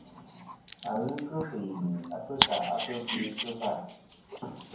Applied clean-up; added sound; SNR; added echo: none; Dog; 2 dB; reverberation time 0.9 s.